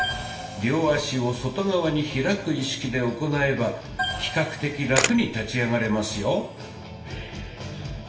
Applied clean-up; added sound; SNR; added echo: none; Camera; 5 dB; reverberation time 0.8 s.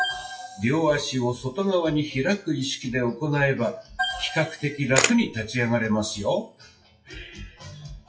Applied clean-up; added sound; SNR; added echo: classical method WPE with log-MMSE.